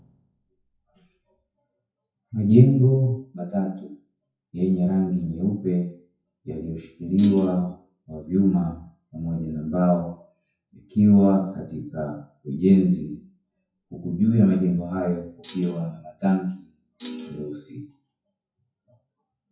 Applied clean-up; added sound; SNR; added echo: classical method WPE with log-MMSE.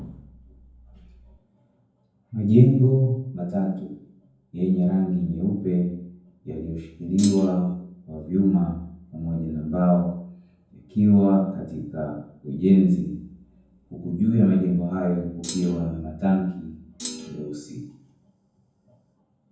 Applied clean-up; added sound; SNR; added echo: none; Thump, thud; 14 dB; reverberation time 0.9 s.